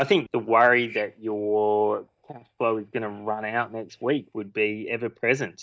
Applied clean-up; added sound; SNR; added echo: neural mask model DeepFilterNet 3.